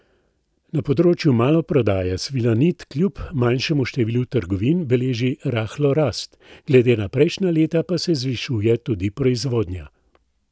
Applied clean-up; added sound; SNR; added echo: none; none; none; none.